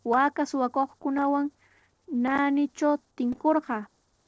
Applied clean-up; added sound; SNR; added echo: neural separator model SepFormer DNS4.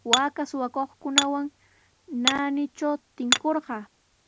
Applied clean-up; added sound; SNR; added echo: none; Hammer; 2 dB; none.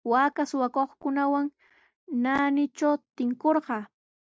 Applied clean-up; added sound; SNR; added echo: none; none; none; none.